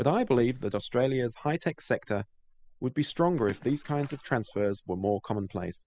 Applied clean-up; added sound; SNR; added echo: classical method spectral subtraction.